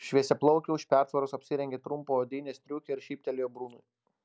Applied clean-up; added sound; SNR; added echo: none; none; none; none.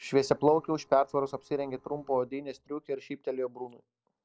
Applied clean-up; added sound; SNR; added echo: neural separator model SepFormer DNS4.